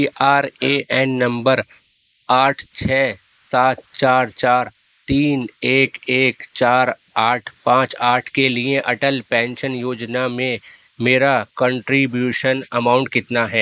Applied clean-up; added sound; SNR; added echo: neural mask model Resemble Enhance denoiser.